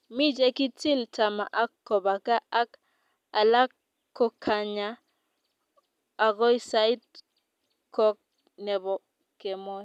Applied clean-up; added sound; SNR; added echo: none; none; none; none.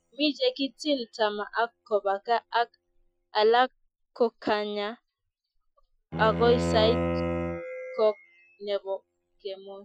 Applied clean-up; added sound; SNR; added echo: classical method Wiener filter.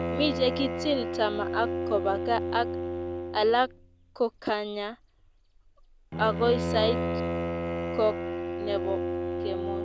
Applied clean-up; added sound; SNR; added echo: none; Bowed string instrument; 2 dB; none.